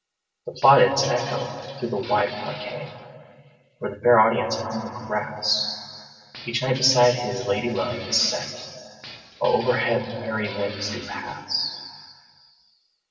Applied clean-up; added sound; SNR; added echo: none; Glass; 16 dB; reverberation time 2.7 s.